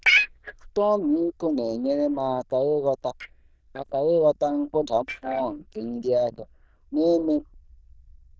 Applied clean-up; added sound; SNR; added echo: neural diffusion model UNIVERSE++.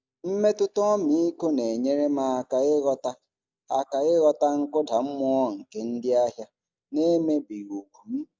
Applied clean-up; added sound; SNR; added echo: none; none; none; none.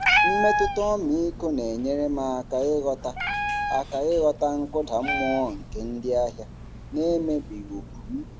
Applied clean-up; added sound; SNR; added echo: none; Meow; 3 dB; none.